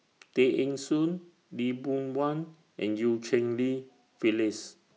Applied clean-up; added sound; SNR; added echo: none; none; none; none.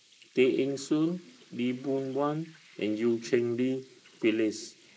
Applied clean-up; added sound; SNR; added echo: neural mask model Resemble Enhance denoiser.